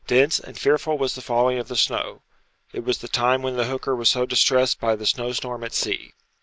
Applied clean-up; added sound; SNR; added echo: none; none; none; none.